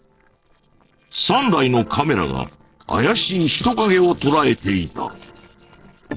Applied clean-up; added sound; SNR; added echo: neural separator model SepFormer DNS4.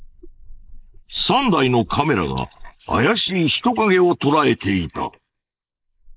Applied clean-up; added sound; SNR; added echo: neural mask model Resemble Enhance denoiser.